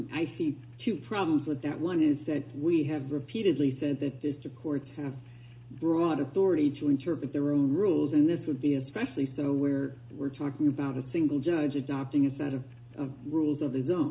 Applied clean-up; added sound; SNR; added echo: none; none; none; none.